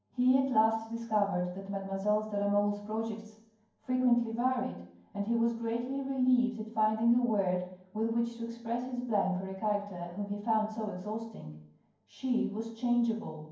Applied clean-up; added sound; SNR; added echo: none; none; none; reverberation time 0.9 s.